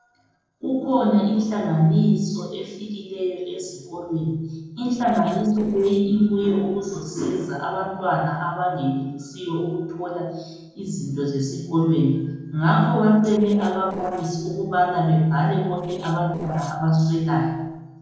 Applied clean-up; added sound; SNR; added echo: neural separator model SepFormer DNS4.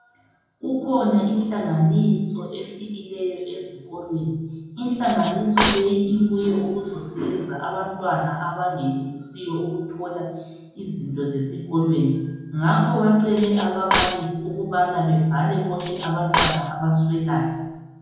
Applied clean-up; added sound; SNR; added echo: none; Cutlery, silverware; 3 dB; reverberation time 0.9 s.